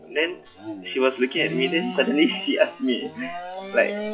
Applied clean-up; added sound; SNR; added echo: classical method WPE with log-MMSE.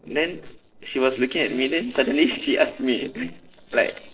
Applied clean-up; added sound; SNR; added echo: neural separator model SepFormer DNS4.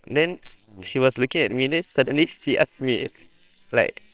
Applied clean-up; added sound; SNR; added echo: neural separator model SepFormer WHAMR!.